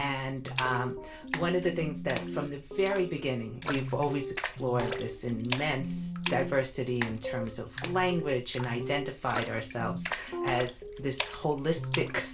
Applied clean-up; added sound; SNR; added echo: none; Splash, splatter; 7 dB; reverberation time 0.3 s.